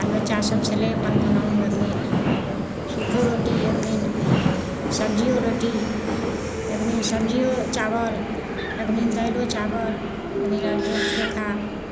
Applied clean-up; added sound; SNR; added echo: none; Subway, metro, underground; 0 dB; none.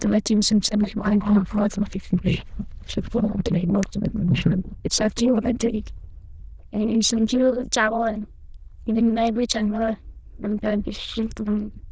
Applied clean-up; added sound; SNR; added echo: neural diffusion model UNIVERSE++.